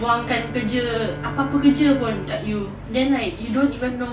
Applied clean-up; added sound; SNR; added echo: none; Bowed string instrument; 13 dB; none.